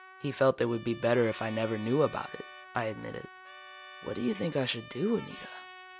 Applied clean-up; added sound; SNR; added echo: none; Trumpet + Trumpet; 17 dB; none.